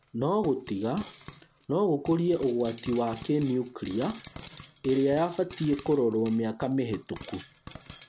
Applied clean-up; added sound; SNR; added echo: none; Frying (food); 17 dB; none.